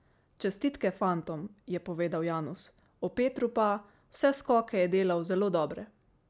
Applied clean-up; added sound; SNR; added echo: none; none; none; none.